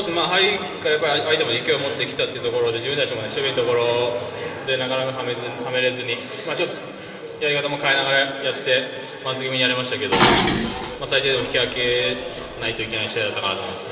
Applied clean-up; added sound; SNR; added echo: none; Dishes, pots, and pans; 0 dB; reverberation time 2.3 s.